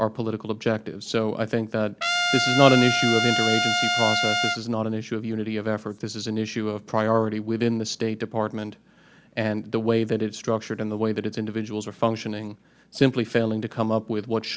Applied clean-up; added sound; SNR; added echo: none; Trumpet; -1 dB; none.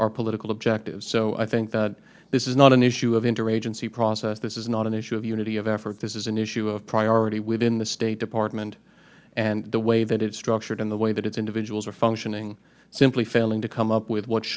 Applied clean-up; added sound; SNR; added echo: none; none; none; none.